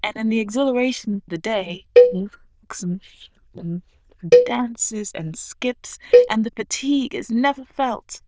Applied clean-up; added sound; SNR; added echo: neural diffusion model UNIVERSE++.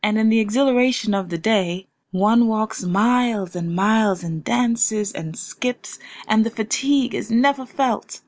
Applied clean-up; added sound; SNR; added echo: none; none; none; none.